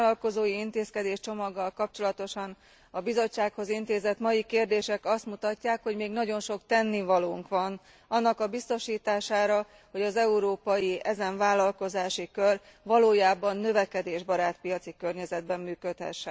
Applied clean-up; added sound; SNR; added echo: none; none; none; none.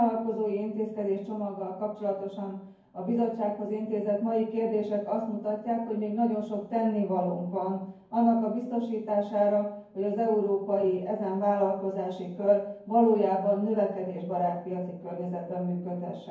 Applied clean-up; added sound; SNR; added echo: none; none; none; reverberation time 0.9 s.